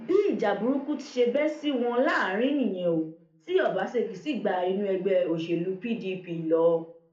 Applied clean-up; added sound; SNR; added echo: none; none; none; reverberation time 0.4 s.